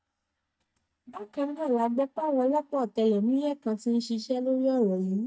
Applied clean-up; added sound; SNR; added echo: neural mask model DeepFilterNet 3.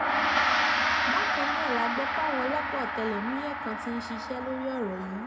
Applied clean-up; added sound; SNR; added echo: none; Gong; -5 dB; reverberation time 1.3 s.